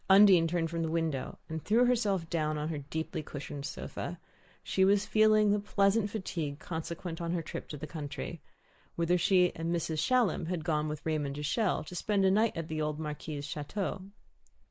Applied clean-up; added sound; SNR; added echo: neural mask model Resemble Enhance denoiser.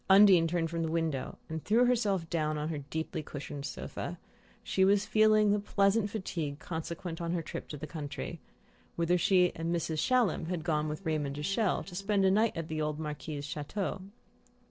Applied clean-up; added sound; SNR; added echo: neural separator model SepFormer DNS4.